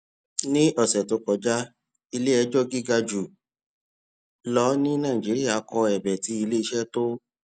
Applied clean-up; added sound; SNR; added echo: none; none; none; none.